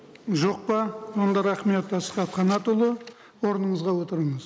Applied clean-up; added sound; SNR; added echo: neural mask model Resemble Enhance denoiser.